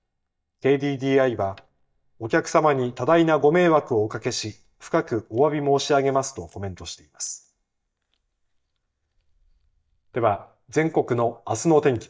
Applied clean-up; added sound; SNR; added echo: neural mask model DeepFilterNet 3.